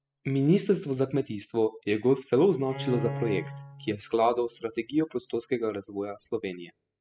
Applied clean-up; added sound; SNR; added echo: classical method spectral subtraction.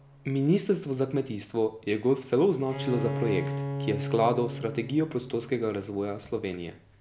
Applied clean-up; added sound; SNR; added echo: none; Bowed string instrument; 9 dB; none.